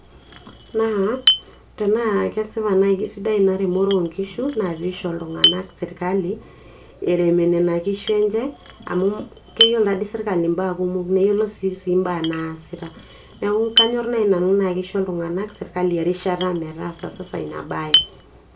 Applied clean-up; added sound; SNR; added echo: none; Chink, clink; 6 dB; reverberation time 0.2 s.